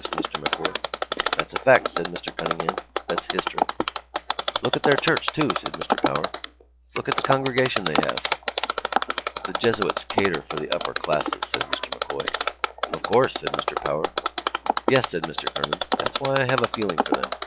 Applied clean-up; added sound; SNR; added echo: classical method log-MMSE.